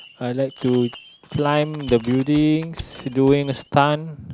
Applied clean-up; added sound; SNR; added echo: none; Mechanisms + Fireworks; 20 dB; none.